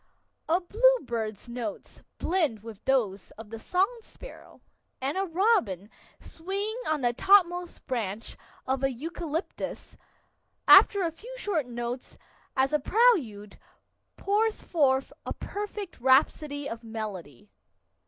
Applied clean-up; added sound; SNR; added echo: none; none; none; none.